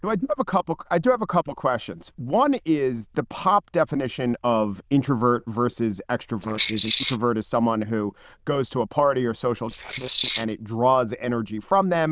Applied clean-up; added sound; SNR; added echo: neural diffusion model UNIVERSE++.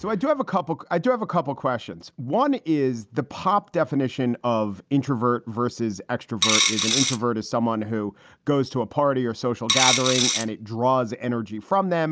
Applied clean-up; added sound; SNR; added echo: none; Coin (dropping); -2 dB; none.